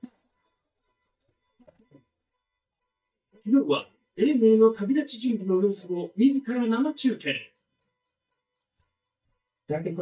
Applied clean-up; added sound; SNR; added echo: neural mask model DeepFilterNet 3.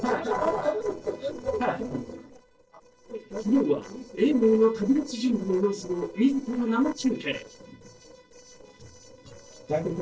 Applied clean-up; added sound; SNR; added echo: neural separator model SepFormer DNS4.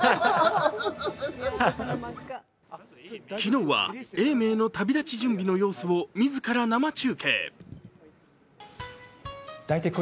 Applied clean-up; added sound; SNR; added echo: none; none; none; none.